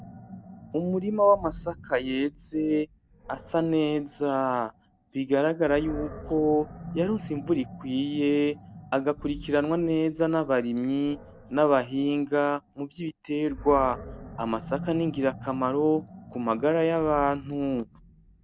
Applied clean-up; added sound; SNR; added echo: none; Animal; 17 dB; none.